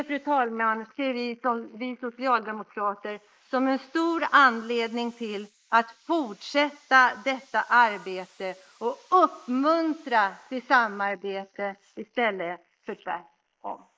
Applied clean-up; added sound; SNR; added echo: neural mask model Resemble Enhance denoiser.